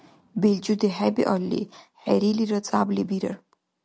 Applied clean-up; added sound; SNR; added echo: none; none; none; none.